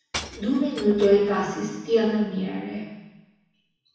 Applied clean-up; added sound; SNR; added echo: none; Shatter / Crushing; 17 dB; reverberation time 1.1 s.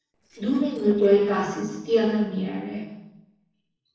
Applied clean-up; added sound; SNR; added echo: neural separator model SepFormer DNS4.